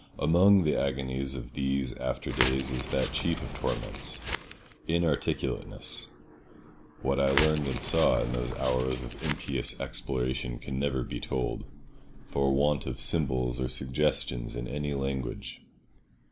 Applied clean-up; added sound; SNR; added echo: none; Crackle; 6 dB; none.